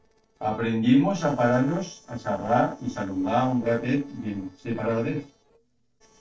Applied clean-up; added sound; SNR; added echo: neural separator model SepFormer DNS4.